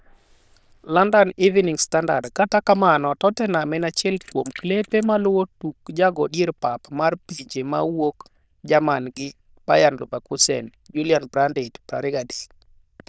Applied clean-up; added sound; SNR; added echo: neural diffusion model UNIVERSE++.